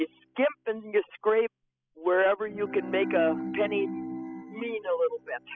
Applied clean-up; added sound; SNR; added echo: classical method spectral subtraction.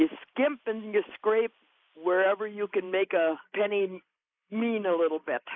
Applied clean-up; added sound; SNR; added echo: neural mask model Resemble Enhance denoiser.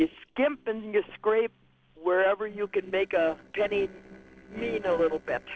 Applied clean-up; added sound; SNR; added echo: neural separator model SepFormer DNS4.